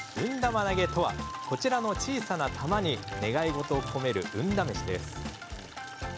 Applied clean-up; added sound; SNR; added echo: none; Water tap, faucet / Liquid; 17 dB; none.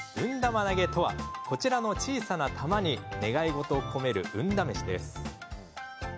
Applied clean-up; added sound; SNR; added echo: none; none; none; none.